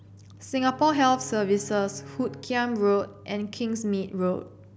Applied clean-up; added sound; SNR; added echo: none; Bowed string instrument; 17 dB; none.